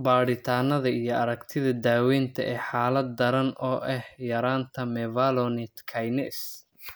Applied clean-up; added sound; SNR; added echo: none; none; none; none.